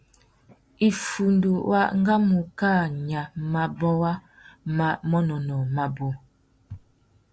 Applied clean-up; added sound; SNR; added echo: none; none; none; none.